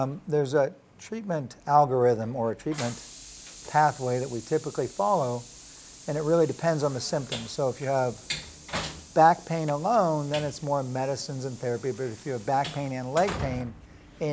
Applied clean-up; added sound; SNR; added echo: none; Train; 15 dB; none.